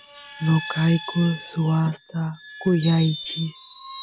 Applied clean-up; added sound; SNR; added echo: none; Screech; 13 dB; none.